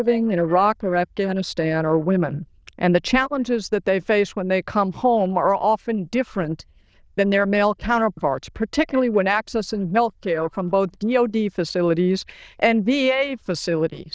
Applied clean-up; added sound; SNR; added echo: neural diffusion model UNIVERSE++.